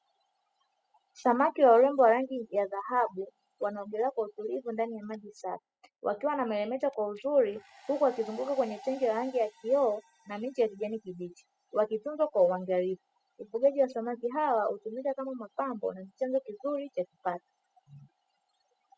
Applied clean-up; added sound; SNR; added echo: classical method spectral subtraction.